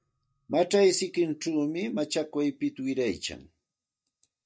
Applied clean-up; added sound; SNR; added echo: neural mask model DeepFilterNet 3.